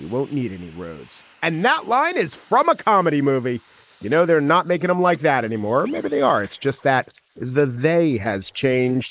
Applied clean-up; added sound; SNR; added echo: neural mask model Resemble Enhance denoiser.